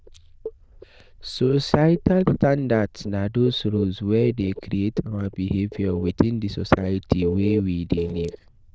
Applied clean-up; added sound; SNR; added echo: neural diffusion model UNIVERSE++.